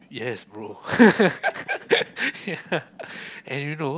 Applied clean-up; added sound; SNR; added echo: none; none; none; none.